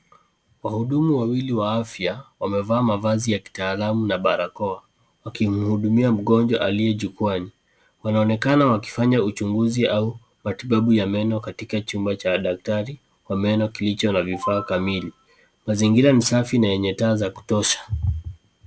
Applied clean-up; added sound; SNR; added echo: none; none; none; none.